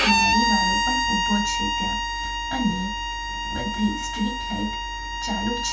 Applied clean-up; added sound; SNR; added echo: none; Bowed string instrument; -3 dB; reverberation time 0.2 s.